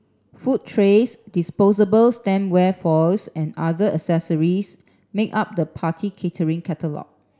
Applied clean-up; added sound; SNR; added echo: none; none; none; none.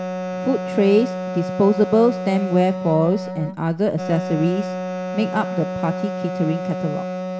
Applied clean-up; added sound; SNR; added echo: none; Wind instrument, woodwind instrument; 6 dB; none.